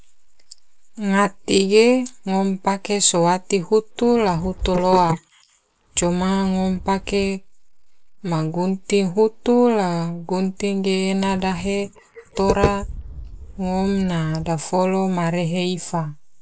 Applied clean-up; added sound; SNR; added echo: neural mask model Resemble Enhance denoiser.